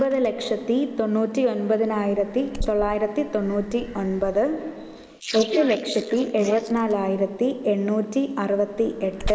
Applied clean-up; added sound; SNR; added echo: neural mask model Resemble Enhance denoiser.